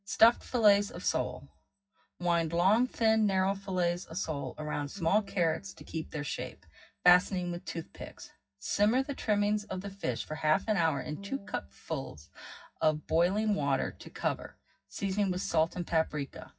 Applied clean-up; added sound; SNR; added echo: classical method WPE with log-MMSE.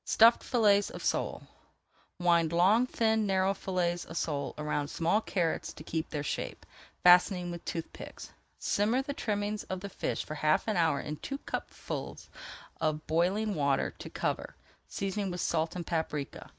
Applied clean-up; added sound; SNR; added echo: none; none; none; none.